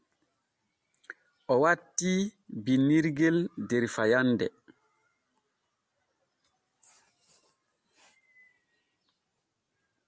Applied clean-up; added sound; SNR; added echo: none; none; none; none.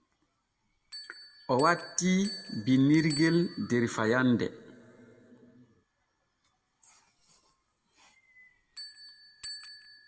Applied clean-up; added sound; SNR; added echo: none; Bell; 17 dB; reverberation time 1.1 s.